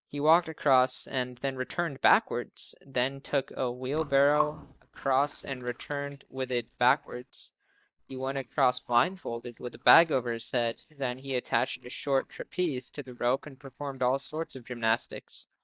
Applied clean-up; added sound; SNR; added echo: neural mask model DeepFilterNet 3.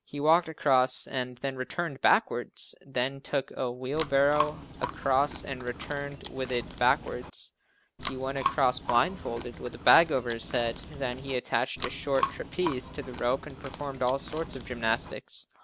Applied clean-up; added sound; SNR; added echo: none; Chewing, mastication; 9 dB; none.